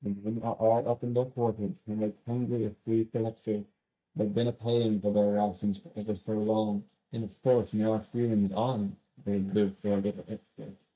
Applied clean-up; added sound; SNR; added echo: neural mask model DeepFilterNet 3.